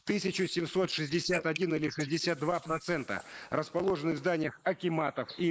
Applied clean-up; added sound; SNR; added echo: neural mask model Resemble Enhance denoiser.